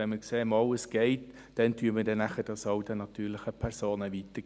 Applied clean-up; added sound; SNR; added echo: none; none; none; none.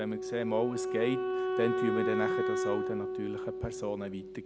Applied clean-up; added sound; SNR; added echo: none; Wind instrument, woodwind instrument; -1 dB; none.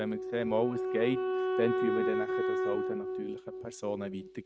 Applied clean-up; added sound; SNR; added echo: neural mask model RNNoise.